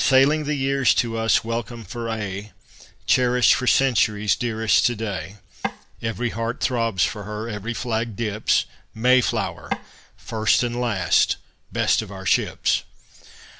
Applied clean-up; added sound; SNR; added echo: none; Tap / Wood; 7 dB; none.